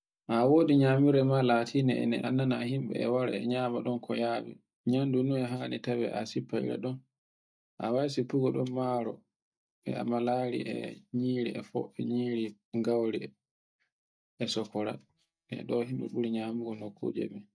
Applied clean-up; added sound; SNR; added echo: neural mask model DeepFilterNet 3.